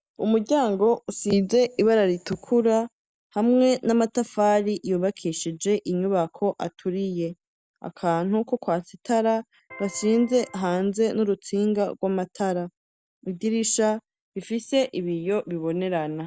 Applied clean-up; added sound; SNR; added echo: none; Electric guitar; 20 dB; none.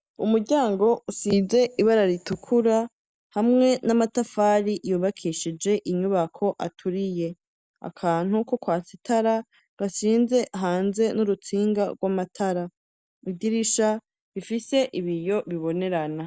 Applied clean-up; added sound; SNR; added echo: none; none; none; none.